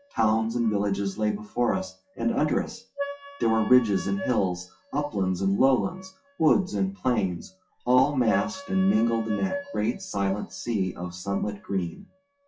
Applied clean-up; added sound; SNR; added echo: classical method WPE with log-MMSE.